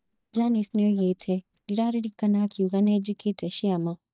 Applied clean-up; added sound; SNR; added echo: neural mask model DeepFilterNet 3.